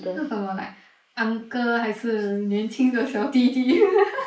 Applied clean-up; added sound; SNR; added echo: neural mask model Resemble Enhance denoiser.